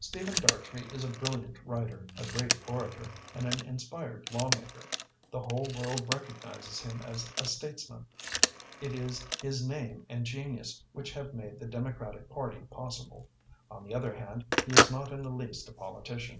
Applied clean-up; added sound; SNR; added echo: none; Telephone; -1 dB; none.